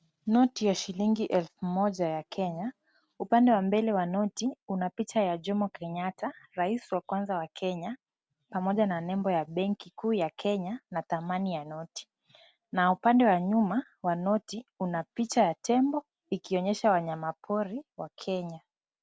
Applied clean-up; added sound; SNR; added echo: none; none; none; none.